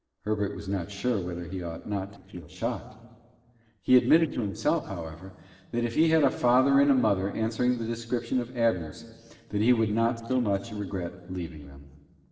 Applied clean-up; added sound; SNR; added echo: neural separator model SepFormer DNS4.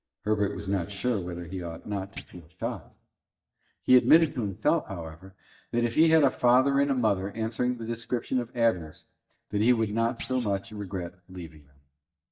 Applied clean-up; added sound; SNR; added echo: neural mask model DeepFilterNet 3.